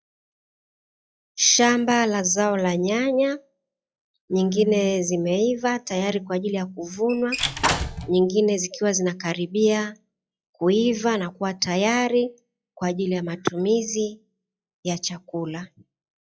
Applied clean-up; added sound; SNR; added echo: classical method log-MMSE.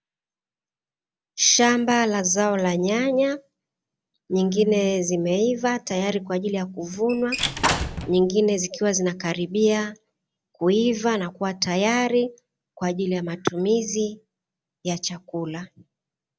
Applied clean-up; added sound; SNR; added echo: none; Squeak / Slam / Wood; 3 dB; none.